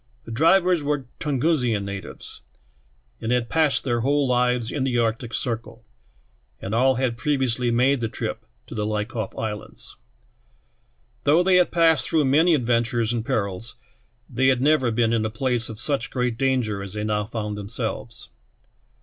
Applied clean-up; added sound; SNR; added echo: none; none; none; none.